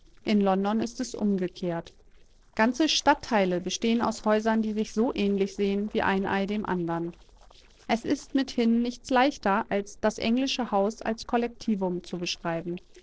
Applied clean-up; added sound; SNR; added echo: neural separator model SepFormer DNS4.